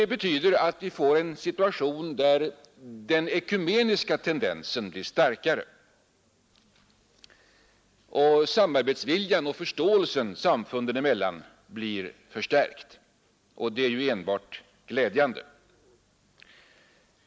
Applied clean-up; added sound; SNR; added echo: none; none; none; none.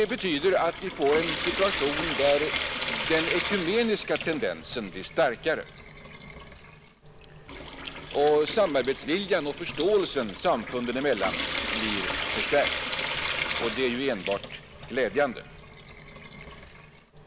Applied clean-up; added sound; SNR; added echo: none; Trickle, dribble / Sink (filling or washing) / Water tap, faucet; 5 dB; none.